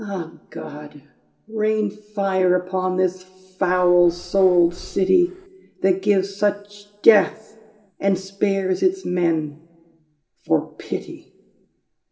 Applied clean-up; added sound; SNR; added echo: none; Breathing; 20 dB; reverberation time 1.3 s.